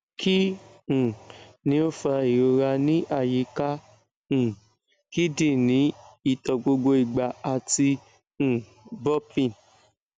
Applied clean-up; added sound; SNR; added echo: none; none; none; none.